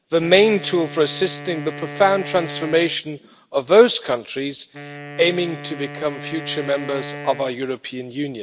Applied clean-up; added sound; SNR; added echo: none; Wind instrument, woodwind instrument; 15 dB; none.